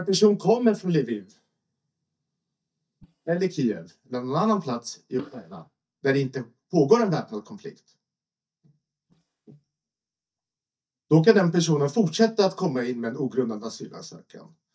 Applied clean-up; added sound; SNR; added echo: neural mask model DeepFilterNet 3.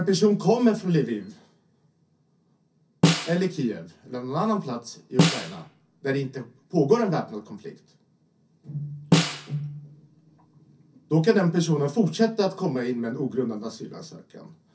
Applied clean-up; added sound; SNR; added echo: none; Snare drum; 0 dB; reverberation time 0.3 s.